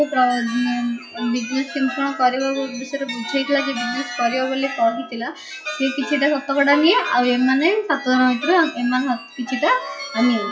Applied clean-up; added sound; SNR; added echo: classical method WPE with log-MMSE.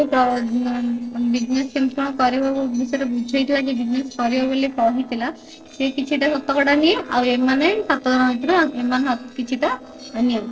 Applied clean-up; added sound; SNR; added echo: neural separator model SepFormer DNS4.